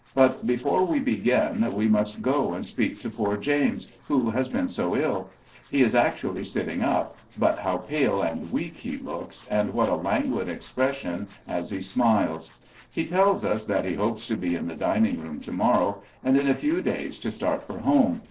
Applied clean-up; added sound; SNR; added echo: neural separator model SepFormer DNS4.